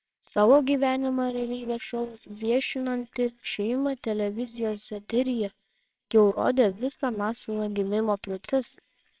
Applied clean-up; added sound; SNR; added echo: neural separator model SepFormer WHAMR!.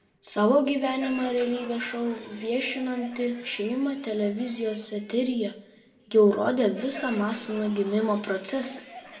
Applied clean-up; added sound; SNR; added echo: none; Crowd; 18 dB; reverberation time 0.5 s.